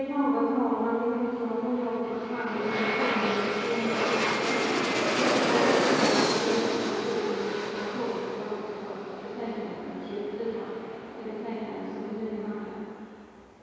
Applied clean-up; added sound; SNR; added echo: none; Aircraft; 0 dB; reverberation time 2.2 s.